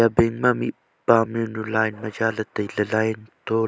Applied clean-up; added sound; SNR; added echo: none; none; none; none.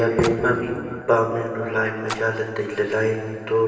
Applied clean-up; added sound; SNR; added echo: none; Splash, splatter; 17 dB; reverberation time 2.5 s.